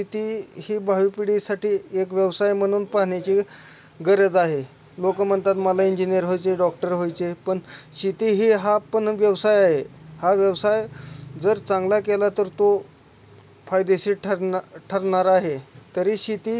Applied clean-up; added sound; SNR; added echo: none; none; none; none.